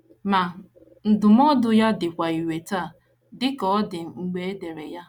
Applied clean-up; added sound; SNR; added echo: none; none; none; none.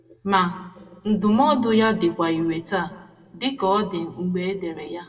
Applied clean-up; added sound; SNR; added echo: none; none; none; reverberation time 0.9 s.